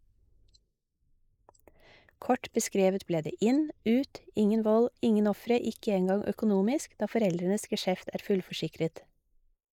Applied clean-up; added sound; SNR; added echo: neural mask model Resemble Enhance denoiser.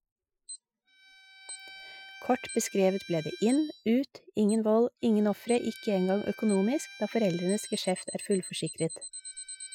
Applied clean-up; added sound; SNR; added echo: classical method Wiener filter.